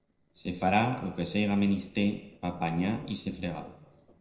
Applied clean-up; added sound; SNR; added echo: neural separator model SepFormer DNS4.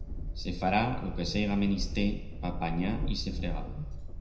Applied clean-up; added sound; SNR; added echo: none; Train; 3 dB; reverberation time 0.8 s.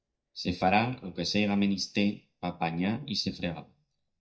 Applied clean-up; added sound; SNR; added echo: neural mask model DeepFilterNet 3.